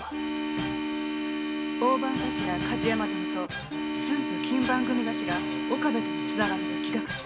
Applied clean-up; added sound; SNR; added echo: none; Organ; -1 dB; none.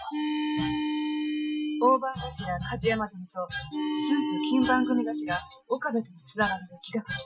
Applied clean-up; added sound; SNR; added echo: classical method Wiener filter.